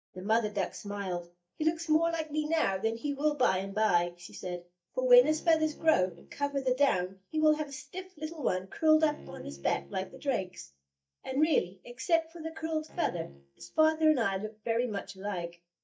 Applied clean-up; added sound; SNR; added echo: neural mask model DeepFilterNet 3.